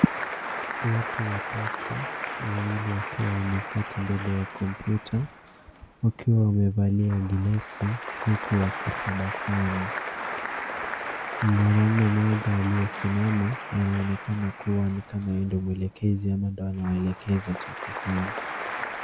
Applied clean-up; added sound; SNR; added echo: none; Applause; 8 dB; none.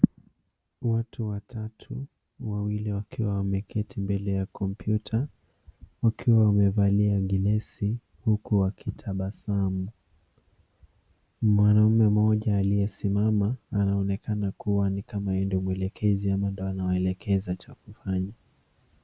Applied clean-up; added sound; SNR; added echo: none; none; none; none.